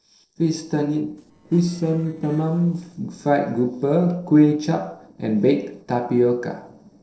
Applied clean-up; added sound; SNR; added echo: neural separator model SepFormer DNS4.